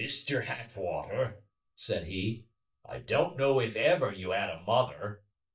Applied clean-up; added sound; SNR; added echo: neural mask model DeepFilterNet 3.